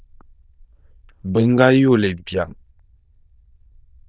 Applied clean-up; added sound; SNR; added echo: neural diffusion model UNIVERSE++.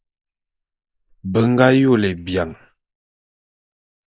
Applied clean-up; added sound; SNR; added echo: neural mask model Resemble Enhance denoiser.